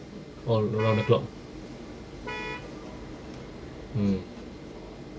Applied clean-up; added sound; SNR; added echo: none; Vehicle horn, car horn, honking; 9 dB; none.